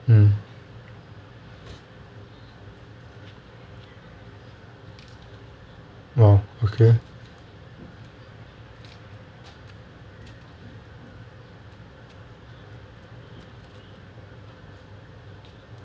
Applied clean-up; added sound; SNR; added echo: none; none; none; none.